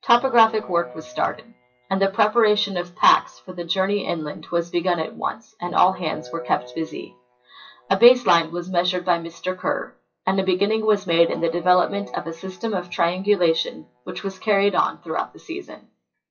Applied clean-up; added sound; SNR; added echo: classical method WPE with log-MMSE.